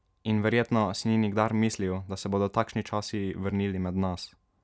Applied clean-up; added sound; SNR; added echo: none; none; none; none.